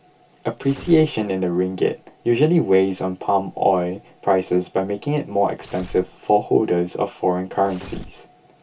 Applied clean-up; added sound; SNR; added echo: none; Tearing; 19 dB; reverberation time 0.1 s.